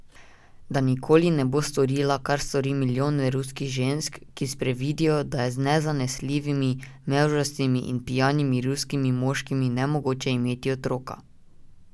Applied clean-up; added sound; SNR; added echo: none; none; none; none.